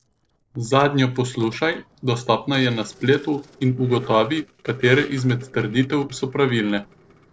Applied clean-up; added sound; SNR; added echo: neural separator model SepFormer DNS4.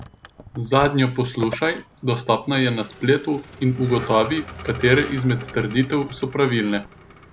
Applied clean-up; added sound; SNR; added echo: none; Vehicle; 16 dB; none.